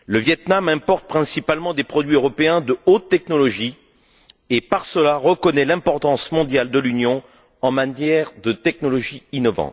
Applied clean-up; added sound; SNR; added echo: none; none; none; none.